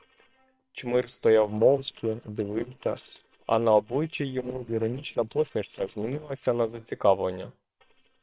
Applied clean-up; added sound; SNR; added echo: neural separator model SepFormer WHAM!.